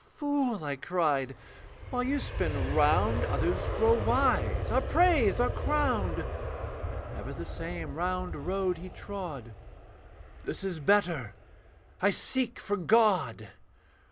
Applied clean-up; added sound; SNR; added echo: none; Aircraft; 5 dB; none.